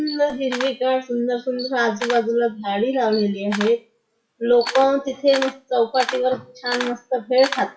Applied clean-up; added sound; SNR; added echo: classical method WPE with log-MMSE.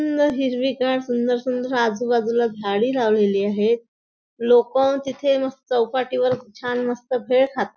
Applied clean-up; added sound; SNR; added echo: none; none; none; none.